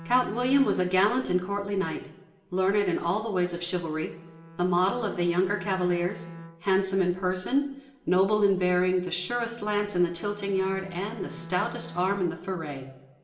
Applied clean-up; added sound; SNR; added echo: none; Bowed string instrument; 18 dB; reverberation time 0.8 s.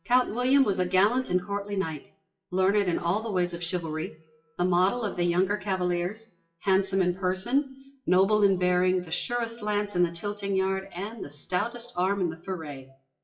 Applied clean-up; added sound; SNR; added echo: classical method WPE with log-MMSE.